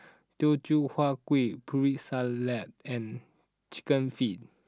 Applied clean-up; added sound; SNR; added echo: none; none; none; none.